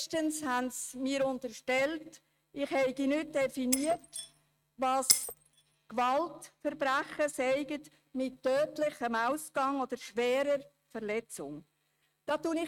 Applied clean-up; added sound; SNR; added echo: neural mask model RNNoise.